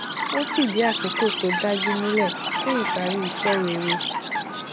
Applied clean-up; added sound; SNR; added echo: none; Chirp, tweet; 0 dB; none.